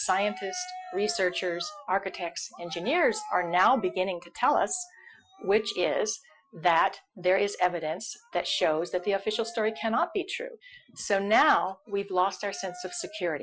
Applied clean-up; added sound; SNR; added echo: classical method Wiener filter.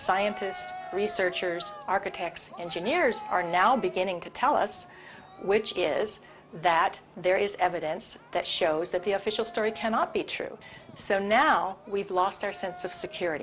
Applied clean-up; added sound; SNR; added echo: none; Cheering; 17 dB; none.